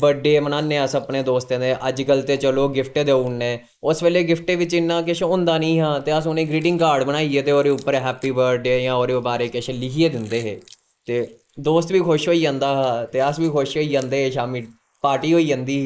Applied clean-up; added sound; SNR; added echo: neural mask model Resemble Enhance denoiser.